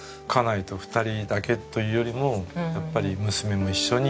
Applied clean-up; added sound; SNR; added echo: none; none; none; none.